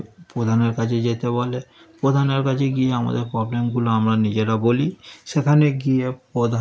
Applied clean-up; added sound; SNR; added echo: none; none; none; none.